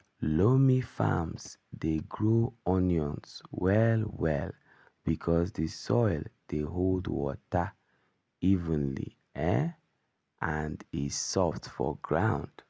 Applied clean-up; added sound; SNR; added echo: none; none; none; none.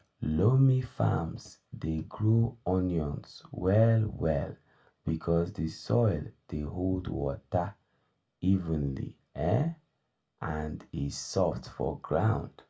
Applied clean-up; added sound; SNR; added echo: none; none; none; reverberation time 0.2 s.